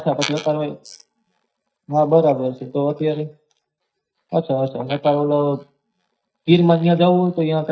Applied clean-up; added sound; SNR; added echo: neural mask model DeepFilterNet 3.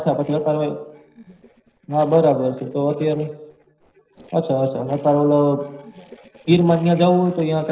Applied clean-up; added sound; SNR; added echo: neural separator model SepFormer DNS4.